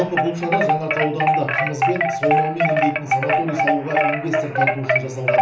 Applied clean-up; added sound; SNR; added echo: none; Wind chime; -4 dB; reverberation time 0.7 s.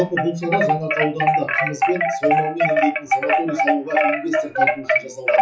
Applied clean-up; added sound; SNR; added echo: classical method WPE with log-MMSE.